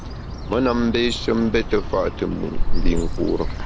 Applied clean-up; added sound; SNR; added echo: none; Bird; 0 dB; none.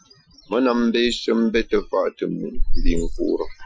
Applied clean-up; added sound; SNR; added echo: classical method Wiener filter.